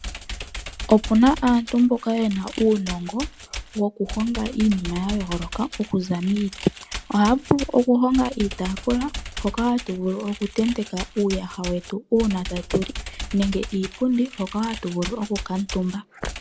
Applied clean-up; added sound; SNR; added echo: none; Computer keyboard; 12 dB; none.